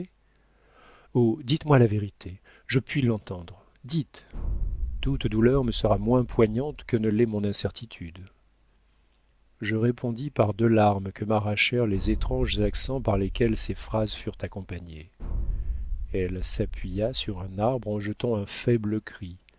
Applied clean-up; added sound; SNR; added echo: none; Boom; 5 dB; none.